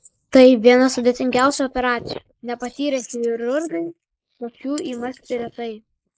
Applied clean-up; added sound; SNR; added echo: neural mask model Resemble Enhance denoiser.